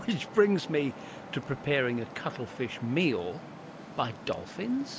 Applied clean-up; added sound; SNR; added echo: none; Traffic noise, roadway noise; 13 dB; none.